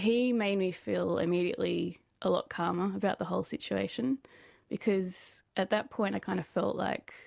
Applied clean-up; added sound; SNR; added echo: none; none; none; none.